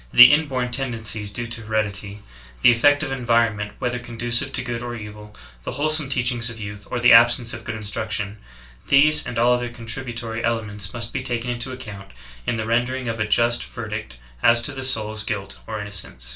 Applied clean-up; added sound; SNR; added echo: none; none; none; reverberation time 0.2 s.